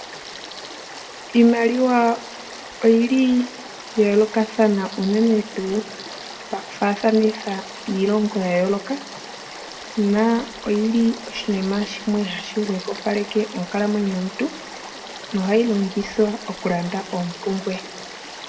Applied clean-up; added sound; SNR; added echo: none; Stream / Frog; 14 dB; reverberation time 1.1 s.